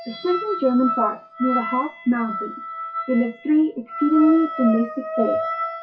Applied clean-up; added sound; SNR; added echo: classical method WPE with log-MMSE.